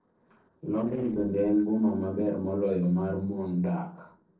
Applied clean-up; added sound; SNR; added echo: neural separator model SepFormer DNS4.